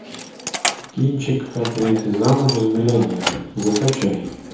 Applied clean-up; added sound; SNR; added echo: none; Keys jangling; 9 dB; reverberation time 2.0 s.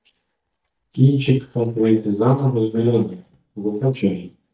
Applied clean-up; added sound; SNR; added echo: neural mask model DeepFilterNet 3.